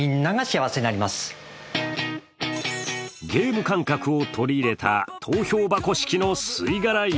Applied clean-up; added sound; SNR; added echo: none; none; none; none.